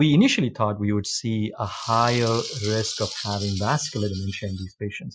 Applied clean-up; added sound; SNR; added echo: classical method Wiener filter.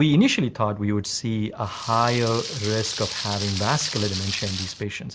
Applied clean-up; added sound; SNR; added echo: none; Rain; 8 dB; none.